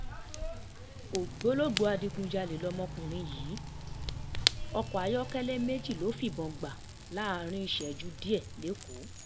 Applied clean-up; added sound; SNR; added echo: none; Fire / Rain; 3 dB; none.